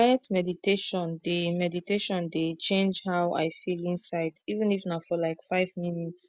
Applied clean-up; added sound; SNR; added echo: none; none; none; none.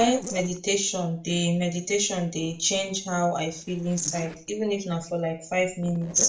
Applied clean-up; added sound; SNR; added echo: neural separator model SepFormer DNS4.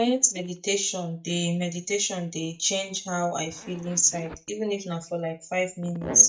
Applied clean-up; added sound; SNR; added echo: neural mask model DeepFilterNet 3.